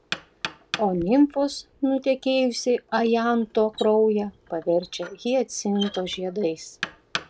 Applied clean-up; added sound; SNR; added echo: none; Knock; 15 dB; none.